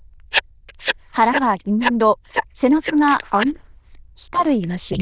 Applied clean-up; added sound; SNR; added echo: neural diffusion model UNIVERSE++.